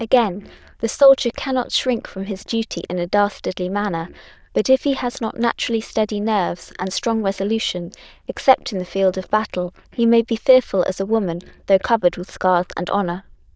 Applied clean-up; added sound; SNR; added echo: neural diffusion model UNIVERSE++.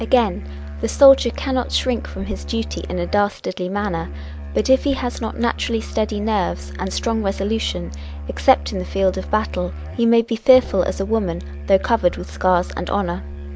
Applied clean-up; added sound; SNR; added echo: none; Musical instrument; 10 dB; none.